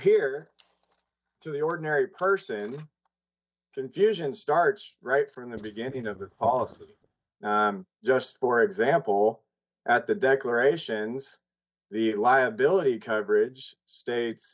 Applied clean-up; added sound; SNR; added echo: neural mask model DeepFilterNet 3.